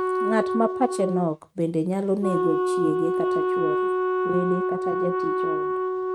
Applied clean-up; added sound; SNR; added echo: neural mask model RNNoise.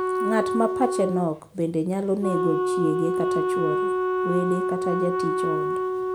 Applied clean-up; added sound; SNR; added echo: none; Wind instrument, woodwind instrument; -2 dB; none.